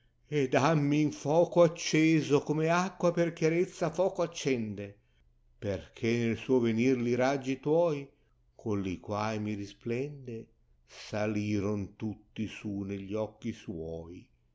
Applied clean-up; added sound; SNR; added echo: none; none; none; none.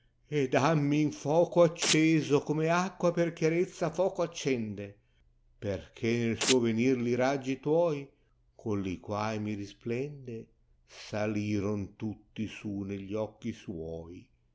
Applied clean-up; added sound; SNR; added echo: none; Domestic sounds, home sounds; 5 dB; none.